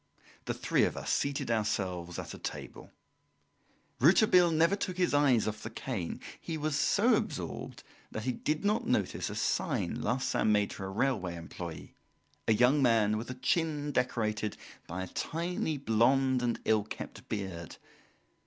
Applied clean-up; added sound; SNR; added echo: none; none; none; none.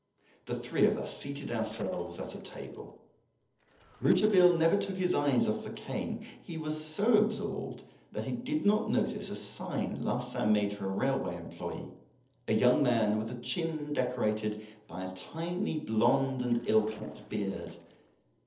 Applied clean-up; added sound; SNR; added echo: neural separator model SepFormer DNS4.